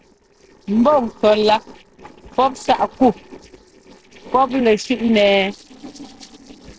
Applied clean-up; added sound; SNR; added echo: neural separator model SepFormer DNS4.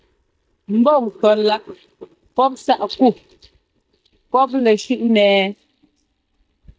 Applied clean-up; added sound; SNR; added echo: neural mask model DeepFilterNet 3.